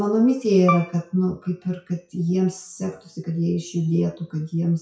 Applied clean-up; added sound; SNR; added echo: classical method WPE with log-MMSE.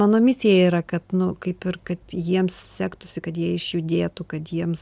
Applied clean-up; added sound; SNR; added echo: none; none; none; none.